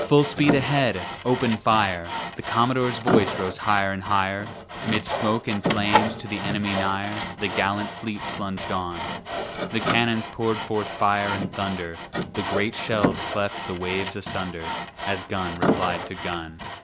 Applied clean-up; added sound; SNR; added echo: none; Sawing; 3 dB; none.